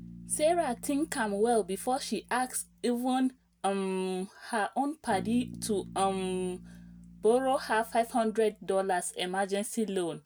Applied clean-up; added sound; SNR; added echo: none; Bass guitar; 19 dB; none.